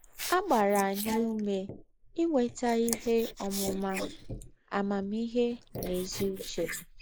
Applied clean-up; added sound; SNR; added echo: neural mask model Resemble Enhance denoiser.